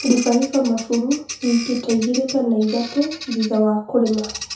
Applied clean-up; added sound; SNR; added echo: none; Bird vocalization, bird call, bird song; 13 dB; reverberation time 0.7 s.